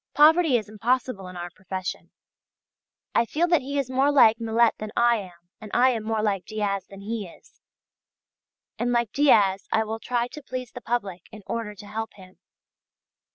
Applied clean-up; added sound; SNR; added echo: none; none; none; none.